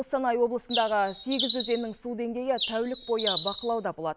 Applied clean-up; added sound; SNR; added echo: none; Bird; 5 dB; none.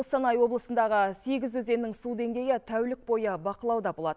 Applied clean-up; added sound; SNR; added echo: none; none; none; none.